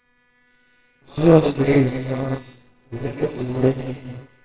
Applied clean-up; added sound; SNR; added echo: neural separator model SepFormer WHAMR!.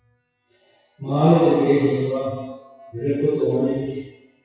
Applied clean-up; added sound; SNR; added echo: classical method WPE with log-MMSE.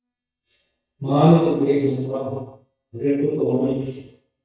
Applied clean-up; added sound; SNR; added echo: neural mask model DeepFilterNet 3.